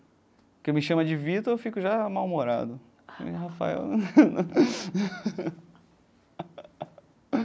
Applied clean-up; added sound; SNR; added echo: none; none; none; none.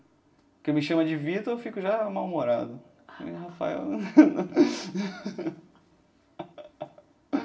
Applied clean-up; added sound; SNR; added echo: none; none; none; reverberation time 0.5 s.